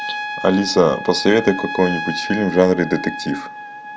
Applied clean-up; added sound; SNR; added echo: none; Trumpet; 9 dB; none.